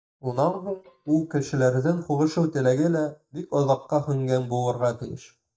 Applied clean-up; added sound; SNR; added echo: neural mask model DeepFilterNet 3.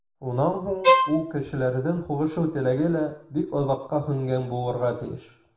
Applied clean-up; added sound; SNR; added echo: none; Bowed string instrument; -4 dB; reverberation time 0.5 s.